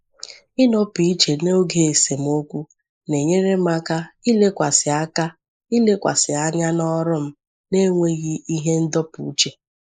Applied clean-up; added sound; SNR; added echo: neural mask model Resemble Enhance denoiser.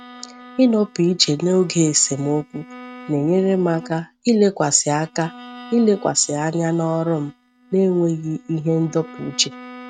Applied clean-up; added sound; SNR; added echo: neural mask model RNNoise.